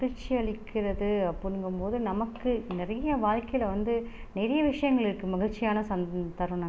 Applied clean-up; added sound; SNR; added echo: none; none; none; none.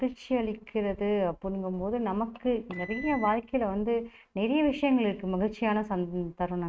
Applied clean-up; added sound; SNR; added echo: neural mask model RNNoise.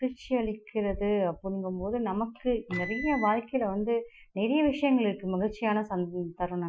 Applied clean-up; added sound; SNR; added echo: classical method Wiener filter.